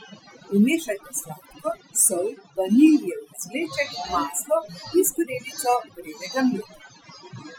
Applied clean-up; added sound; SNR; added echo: classical method Wiener filter.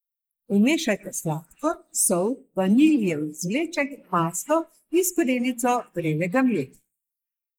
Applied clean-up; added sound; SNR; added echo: neural mask model Resemble Enhance denoiser.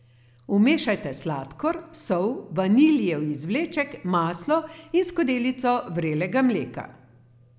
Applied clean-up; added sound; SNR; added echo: none; none; none; none.